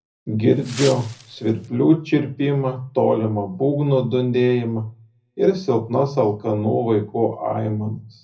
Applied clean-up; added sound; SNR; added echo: none; Wind; 14 dB; reverberation time 0.4 s.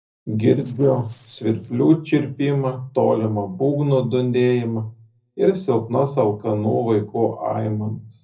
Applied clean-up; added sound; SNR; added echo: neural separator model SepFormer DNS4.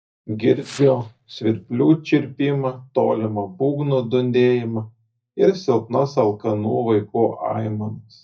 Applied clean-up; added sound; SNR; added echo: neural mask model DeepFilterNet 3.